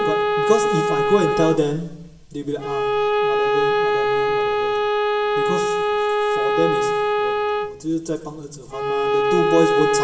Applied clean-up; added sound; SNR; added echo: none; Bowed string instrument; -5 dB; reverberation time 0.9 s.